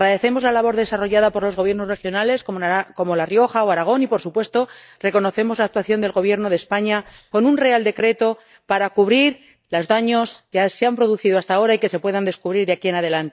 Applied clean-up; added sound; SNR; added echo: neural mask model DeepFilterNet 3.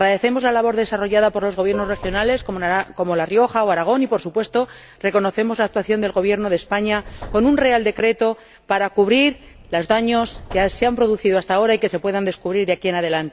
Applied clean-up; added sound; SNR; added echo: none; Subway, metro, underground + Plucked string instrument; 19 dB; none.